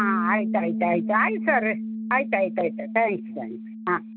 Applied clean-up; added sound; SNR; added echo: none; Piano; 4 dB; none.